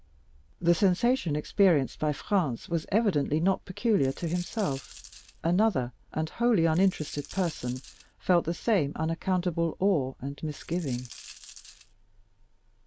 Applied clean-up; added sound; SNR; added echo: none; Coin (dropping); 19 dB; none.